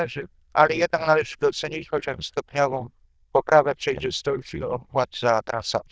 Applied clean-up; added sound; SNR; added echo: neural diffusion model UNIVERSE++.